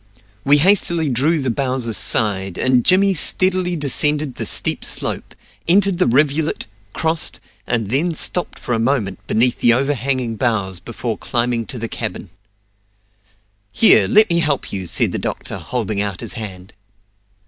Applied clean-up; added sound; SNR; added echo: none; none; none; none.